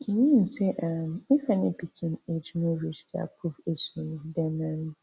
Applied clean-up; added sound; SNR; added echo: none; none; none; none.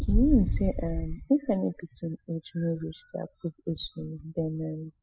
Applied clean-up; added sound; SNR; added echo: classical method spectral subtraction.